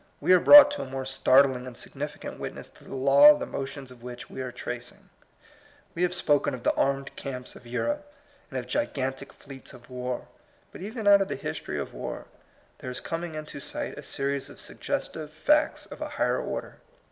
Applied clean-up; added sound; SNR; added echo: none; none; none; none.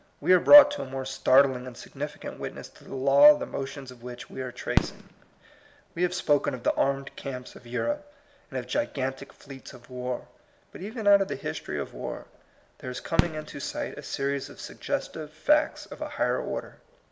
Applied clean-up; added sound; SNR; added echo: none; Fireworks; 6 dB; none.